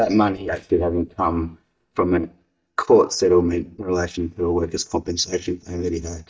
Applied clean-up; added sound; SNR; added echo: neural mask model DeepFilterNet 3.